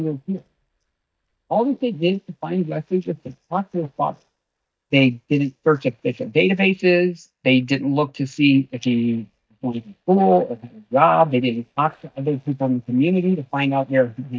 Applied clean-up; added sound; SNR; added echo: neural mask model DeepFilterNet 3.